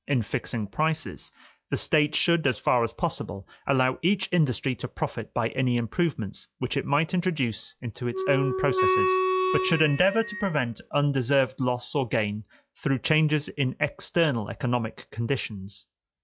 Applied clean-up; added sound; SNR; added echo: classical method log-MMSE.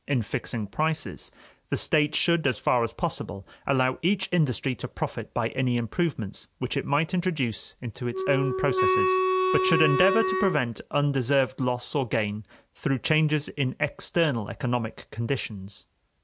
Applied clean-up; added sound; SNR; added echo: none; Wind instrument, woodwind instrument; -1 dB; none.